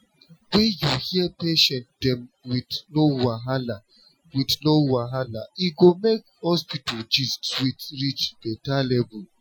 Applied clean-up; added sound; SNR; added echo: classical method Wiener filter.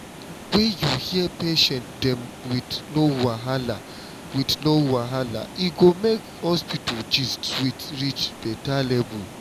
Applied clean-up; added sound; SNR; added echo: none; Water; 15 dB; none.